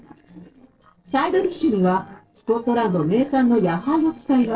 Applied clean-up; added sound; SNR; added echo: neural separator model SepFormer DNS4.